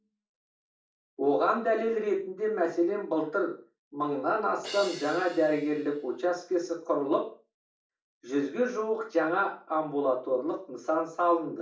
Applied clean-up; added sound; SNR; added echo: none; Crash cymbal; 15 dB; reverberation time 0.4 s.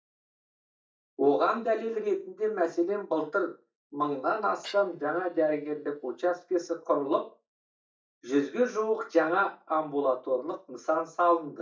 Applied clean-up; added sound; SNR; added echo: neural mask model DeepFilterNet 3.